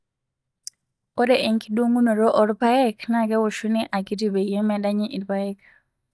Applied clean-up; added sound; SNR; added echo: neural mask model DeepFilterNet 3.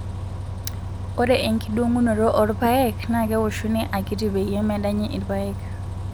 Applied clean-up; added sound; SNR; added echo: none; Bus; 6 dB; none.